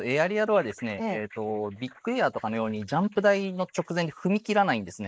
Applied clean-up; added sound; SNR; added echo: neural mask model Resemble Enhance denoiser.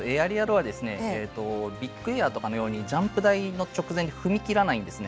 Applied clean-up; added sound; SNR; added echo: none; none; none; none.